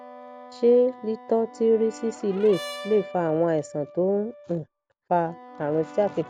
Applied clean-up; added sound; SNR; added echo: none; Wind instrument, woodwind instrument + Brass instrument; 17 dB; none.